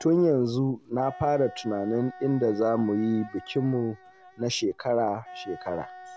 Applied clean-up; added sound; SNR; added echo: none; Wind instrument, woodwind instrument; 19 dB; none.